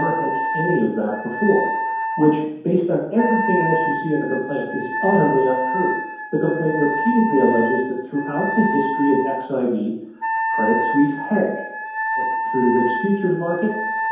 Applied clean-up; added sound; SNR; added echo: none; Wind instrument, woodwind instrument; 4 dB; reverberation time 0.9 s.